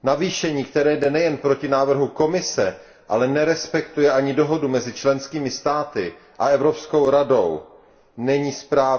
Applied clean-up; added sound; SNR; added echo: none; none; none; reverberation time 0.3 s.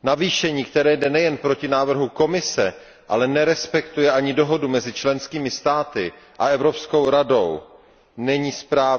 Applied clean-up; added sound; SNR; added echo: none; none; none; none.